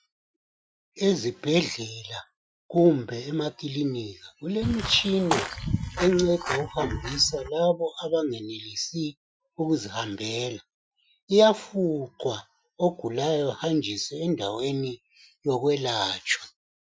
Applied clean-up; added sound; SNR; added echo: classical method Wiener filter.